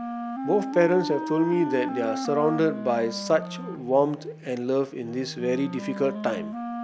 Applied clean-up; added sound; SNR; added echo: none; Wind instrument, woodwind instrument; 8 dB; none.